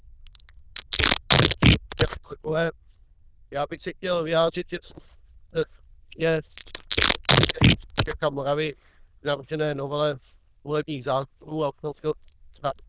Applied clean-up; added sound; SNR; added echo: neural diffusion model UNIVERSE++.